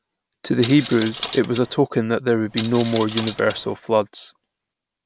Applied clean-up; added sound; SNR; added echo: none; Coin (dropping); 12 dB; none.